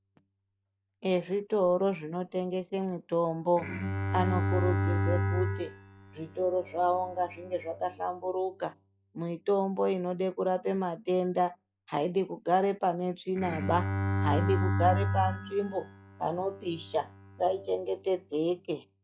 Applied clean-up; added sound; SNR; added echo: classical method log-MMSE.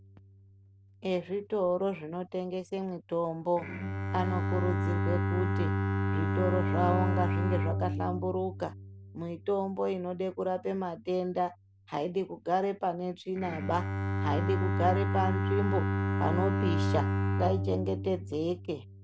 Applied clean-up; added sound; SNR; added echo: none; Bowed string instrument; 0 dB; none.